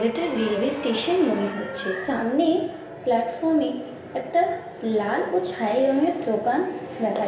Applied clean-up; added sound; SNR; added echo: none; Mechanisms; 14 dB; reverberation time 0.8 s.